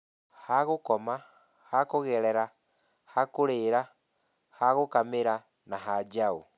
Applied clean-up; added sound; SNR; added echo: none; none; none; none.